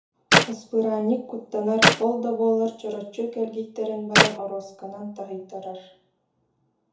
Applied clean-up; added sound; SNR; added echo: none; Clapping; -4 dB; reverberation time 0.6 s.